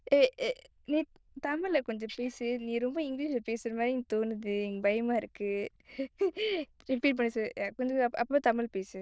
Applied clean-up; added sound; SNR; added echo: neural diffusion model UNIVERSE++.